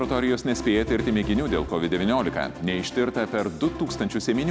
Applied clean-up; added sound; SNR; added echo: none; none; none; none.